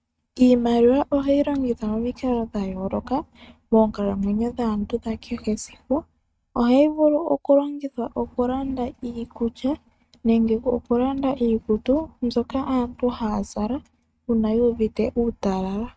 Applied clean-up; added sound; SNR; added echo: neural mask model RNNoise.